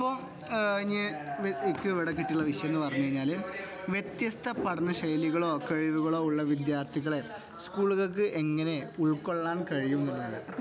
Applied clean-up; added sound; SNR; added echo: none; none; none; none.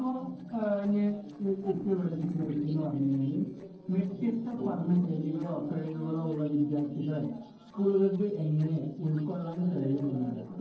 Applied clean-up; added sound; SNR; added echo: neural separator model SepFormer DNS4.